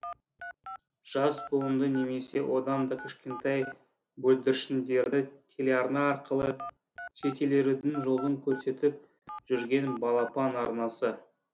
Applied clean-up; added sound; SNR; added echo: none; Telephone; 15 dB; none.